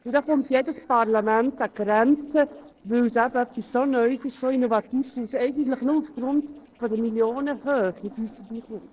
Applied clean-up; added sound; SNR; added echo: neural separator model SepFormer DNS4.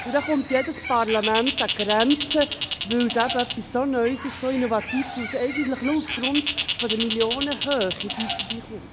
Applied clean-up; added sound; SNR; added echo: none; Bird; 5 dB; none.